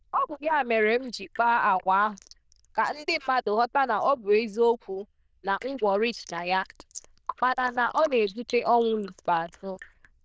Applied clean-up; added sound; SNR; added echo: neural diffusion model UNIVERSE++.